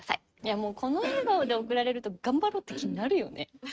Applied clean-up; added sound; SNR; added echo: neural mask model RNNoise.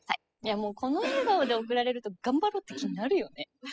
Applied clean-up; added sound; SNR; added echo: classical method spectral subtraction.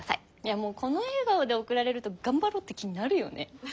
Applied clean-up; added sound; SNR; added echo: none; none; none; none.